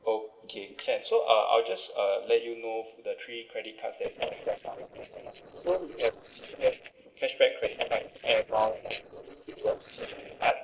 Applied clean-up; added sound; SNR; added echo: neural separator model SepFormer DNS4.